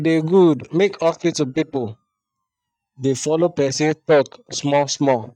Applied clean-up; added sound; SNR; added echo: neural mask model DeepFilterNet 3.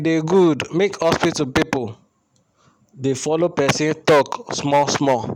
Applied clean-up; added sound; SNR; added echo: none; none; none; none.